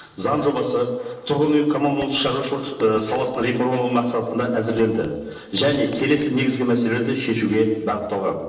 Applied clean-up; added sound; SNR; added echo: neural separator model SepFormer DNS4.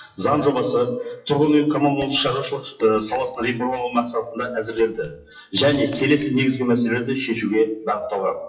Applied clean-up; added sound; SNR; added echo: classical method WPE with log-MMSE.